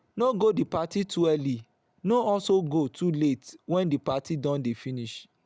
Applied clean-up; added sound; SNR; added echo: none; none; none; none.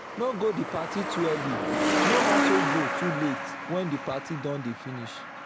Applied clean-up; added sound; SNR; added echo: none; Truck; -2 dB; none.